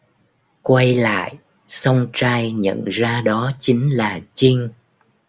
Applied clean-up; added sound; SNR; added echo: none; none; none; none.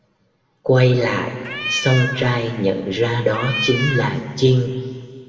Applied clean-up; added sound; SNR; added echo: none; Cat; 6 dB; reverberation time 2.3 s.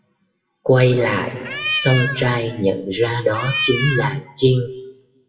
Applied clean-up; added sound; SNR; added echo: classical method WPE with log-MMSE.